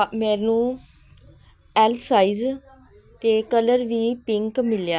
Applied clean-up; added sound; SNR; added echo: none; none; none; none.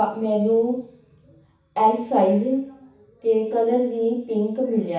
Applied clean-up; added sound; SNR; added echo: none; none; none; reverberation time 0.7 s.